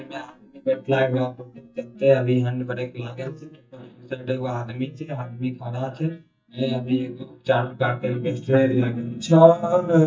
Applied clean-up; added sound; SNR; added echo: neural mask model DeepFilterNet 3.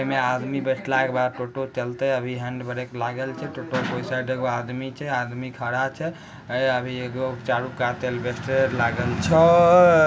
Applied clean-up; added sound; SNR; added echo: none; none; none; none.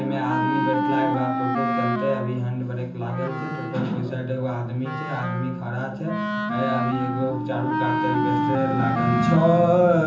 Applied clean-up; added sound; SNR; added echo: none; Wind instrument, woodwind instrument; 2 dB; reverberation time 0.6 s.